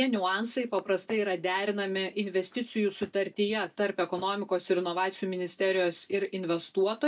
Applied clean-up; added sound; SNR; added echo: neural mask model DeepFilterNet 3.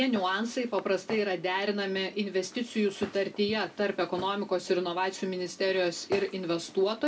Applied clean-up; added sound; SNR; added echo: none; Walk, footsteps; 18 dB; reverberation time 0.2 s.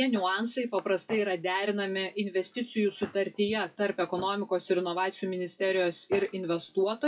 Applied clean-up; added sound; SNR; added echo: classical method WPE with log-MMSE.